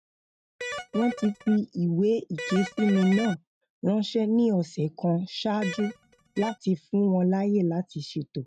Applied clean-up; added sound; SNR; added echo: neural mask model RNNoise.